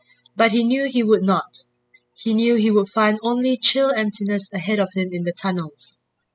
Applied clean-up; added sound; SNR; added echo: classical method spectral subtraction.